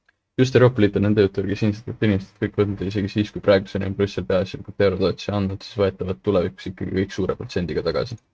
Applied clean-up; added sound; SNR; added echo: neural mask model RNNoise.